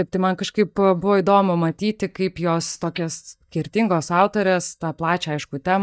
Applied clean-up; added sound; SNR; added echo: neural mask model DeepFilterNet 3.